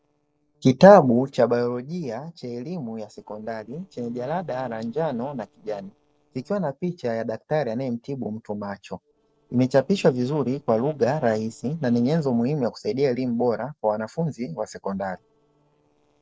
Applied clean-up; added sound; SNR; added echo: neural separator model SepFormer DNS4.